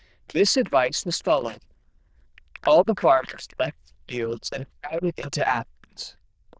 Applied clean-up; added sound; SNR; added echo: neural diffusion model UNIVERSE++.